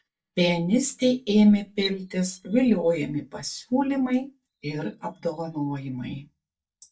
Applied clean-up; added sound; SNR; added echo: neural mask model DeepFilterNet 3.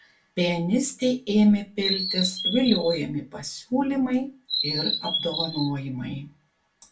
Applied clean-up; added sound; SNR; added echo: none; Chirp, tweet; 3 dB; reverberation time 0.2 s.